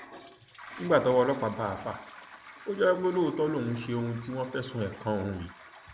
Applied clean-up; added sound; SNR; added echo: none; Toilet flush; 18 dB; none.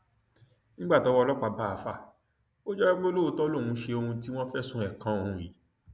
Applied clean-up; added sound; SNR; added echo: none; none; none; none.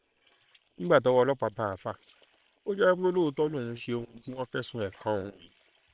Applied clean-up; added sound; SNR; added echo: neural separator model SepFormer WHAM!.